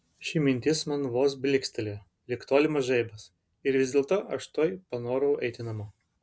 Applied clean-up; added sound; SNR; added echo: none; none; none; none.